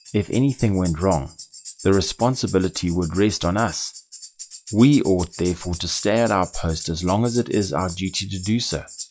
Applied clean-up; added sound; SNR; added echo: classical method log-MMSE.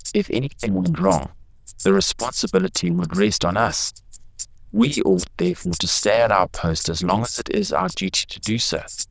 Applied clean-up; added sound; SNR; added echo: neural diffusion model UNIVERSE++.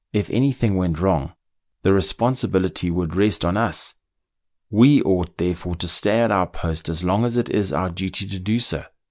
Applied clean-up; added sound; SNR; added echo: none; none; none; none.